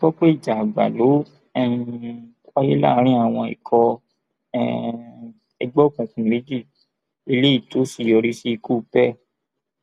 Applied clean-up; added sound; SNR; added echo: none; none; none; none.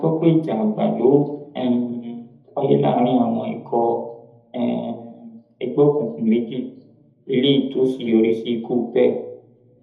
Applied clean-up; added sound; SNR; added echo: none; none; none; reverberation time 0.8 s.